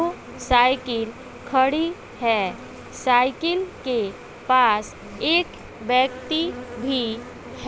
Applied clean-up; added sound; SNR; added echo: none; Insect; 18 dB; none.